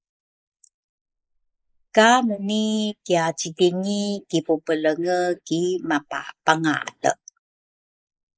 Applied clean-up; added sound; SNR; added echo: neural mask model Resemble Enhance denoiser.